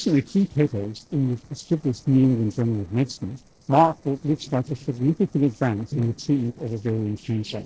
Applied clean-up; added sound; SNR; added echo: neural separator model SepFormer DNS4.